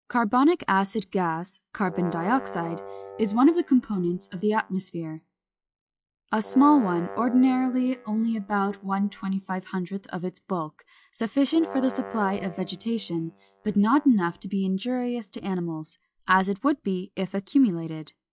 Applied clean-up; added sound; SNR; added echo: classical method log-MMSE.